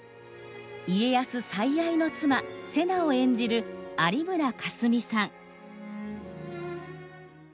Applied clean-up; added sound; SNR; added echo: none; none; none; none.